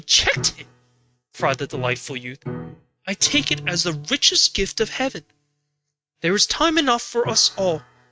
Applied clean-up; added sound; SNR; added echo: neural mask model RNNoise.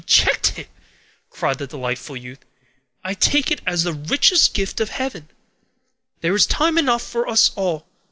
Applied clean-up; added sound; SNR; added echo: none; none; none; none.